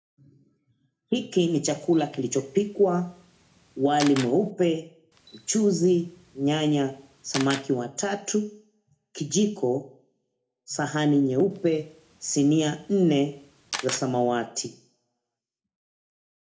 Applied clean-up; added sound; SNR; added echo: none; Camera; 15 dB; reverberation time 0.3 s.